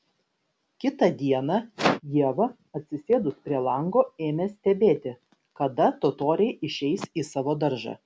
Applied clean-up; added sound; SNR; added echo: none; none; none; none.